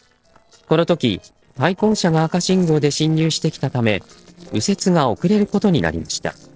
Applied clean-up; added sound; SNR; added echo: neural separator model SepFormer DNS4.